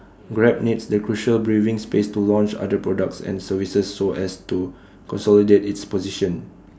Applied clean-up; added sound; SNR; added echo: none; none; none; none.